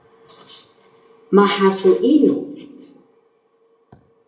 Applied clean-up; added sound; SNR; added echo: none; none; none; reverberation time 0.6 s.